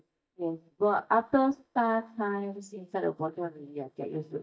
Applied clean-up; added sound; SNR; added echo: neural mask model DeepFilterNet 3.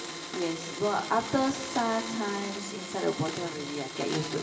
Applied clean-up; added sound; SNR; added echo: none; Domestic sounds, home sounds; 7 dB; reverberation time 2.0 s.